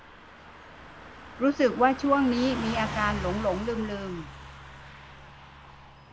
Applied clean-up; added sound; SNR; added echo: none; Car passing by / Truck; 10 dB; none.